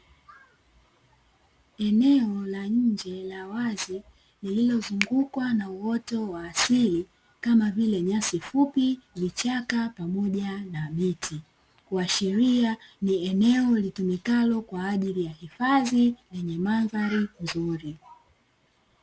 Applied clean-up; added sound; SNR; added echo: none; Finger snapping; 14 dB; none.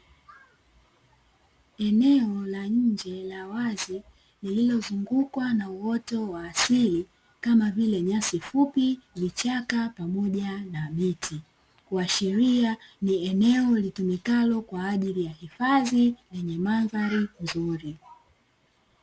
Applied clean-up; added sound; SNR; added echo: none; none; none; none.